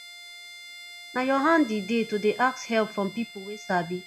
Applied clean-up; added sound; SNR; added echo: none; Bowed string instrument; 16 dB; none.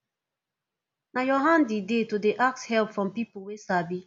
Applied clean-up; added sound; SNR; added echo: none; none; none; none.